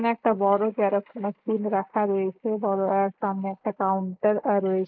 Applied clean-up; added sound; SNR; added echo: neural mask model Resemble Enhance denoiser.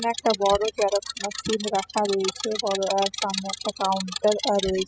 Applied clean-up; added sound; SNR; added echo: classical method spectral subtraction.